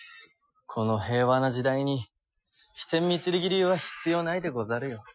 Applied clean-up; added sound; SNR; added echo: classical method Wiener filter.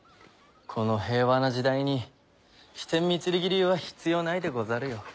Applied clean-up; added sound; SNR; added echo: none; none; none; none.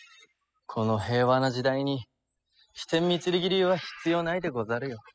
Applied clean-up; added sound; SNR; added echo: classical method spectral subtraction.